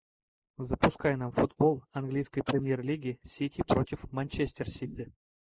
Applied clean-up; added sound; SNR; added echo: neural mask model Resemble Enhance denoiser.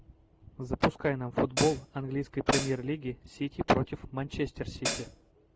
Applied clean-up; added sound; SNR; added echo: none; Hi-hat; 3 dB; none.